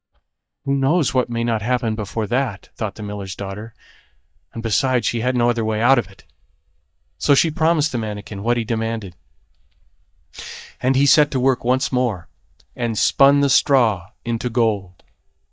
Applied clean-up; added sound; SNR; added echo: neural mask model DeepFilterNet 3.